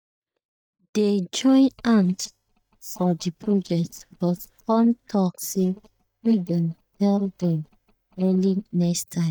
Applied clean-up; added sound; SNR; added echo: neural mask model DeepFilterNet 3.